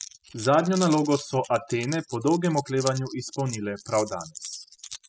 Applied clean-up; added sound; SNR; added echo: classical method spectral subtraction.